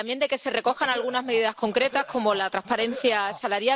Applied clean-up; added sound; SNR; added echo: none; Cough; 15 dB; none.